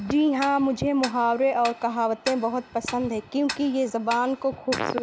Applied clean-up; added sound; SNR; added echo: none; Tick-tock; 14 dB; none.